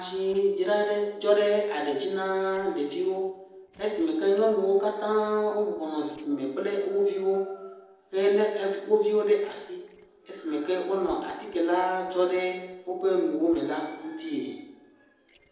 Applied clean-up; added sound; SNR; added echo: neural separator model SepFormer DNS4.